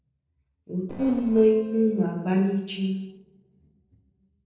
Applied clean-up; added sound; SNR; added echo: neural separator model SepFormer DNS4.